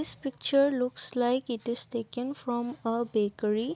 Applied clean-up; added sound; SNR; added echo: none; none; none; none.